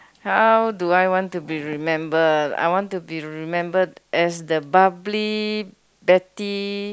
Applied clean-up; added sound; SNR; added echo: none; none; none; none.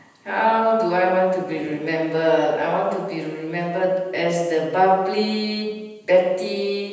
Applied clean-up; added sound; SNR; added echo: none; none; none; reverberation time 1.1 s.